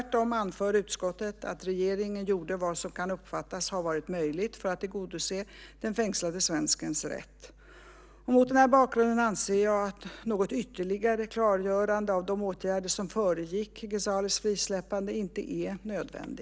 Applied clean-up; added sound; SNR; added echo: none; none; none; none.